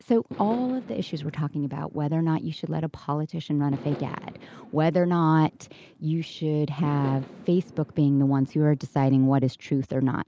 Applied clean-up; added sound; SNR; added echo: none; Fireworks; 19 dB; none.